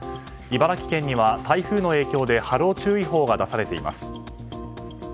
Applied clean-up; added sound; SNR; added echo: none; none; none; none.